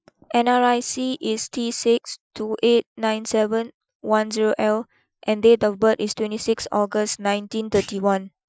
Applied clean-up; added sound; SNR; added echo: classical method Wiener filter.